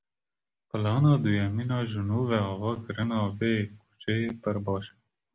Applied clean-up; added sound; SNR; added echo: none; none; none; none.